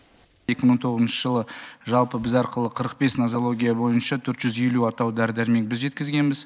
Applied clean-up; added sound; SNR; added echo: none; none; none; none.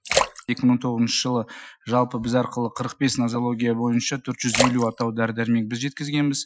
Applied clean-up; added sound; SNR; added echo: classical method Wiener filter.